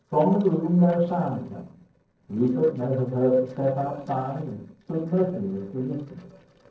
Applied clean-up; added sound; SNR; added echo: neural separator model SepFormer DNS4.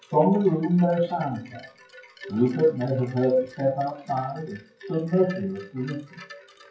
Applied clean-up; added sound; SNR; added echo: classical method WPE with log-MMSE.